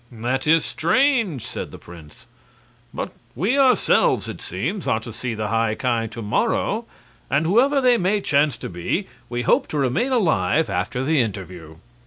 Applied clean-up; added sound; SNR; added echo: none; none; none; none.